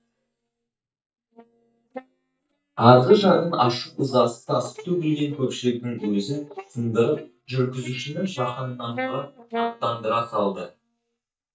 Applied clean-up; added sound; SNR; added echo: neural mask model DeepFilterNet 3.